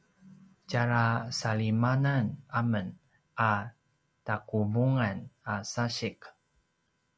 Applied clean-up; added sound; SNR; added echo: none; none; none; none.